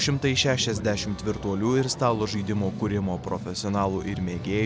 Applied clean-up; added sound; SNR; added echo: none; none; none; none.